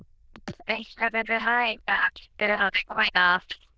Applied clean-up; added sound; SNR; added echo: neural diffusion model UNIVERSE++.